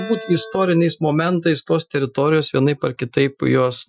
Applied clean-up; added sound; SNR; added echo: classical method Wiener filter.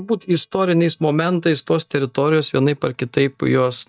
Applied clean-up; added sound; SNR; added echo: neural mask model DeepFilterNet 3.